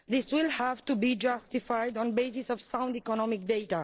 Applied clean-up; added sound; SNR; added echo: neural separator model SepFormer DNS4.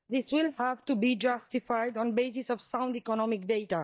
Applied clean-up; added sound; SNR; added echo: neural mask model DeepFilterNet 3.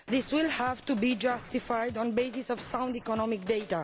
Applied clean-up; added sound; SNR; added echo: none; Scratching (performance technique); 18 dB; none.